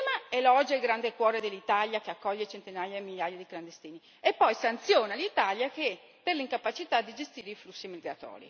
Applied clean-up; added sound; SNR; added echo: none; none; none; none.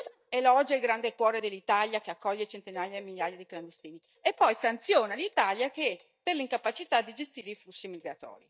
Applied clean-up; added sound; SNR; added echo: neural mask model DeepFilterNet 3.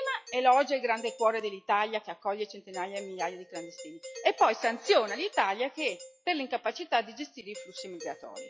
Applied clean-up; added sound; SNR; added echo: classical method log-MMSE.